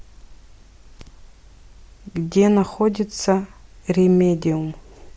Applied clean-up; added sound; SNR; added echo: none; none; none; none.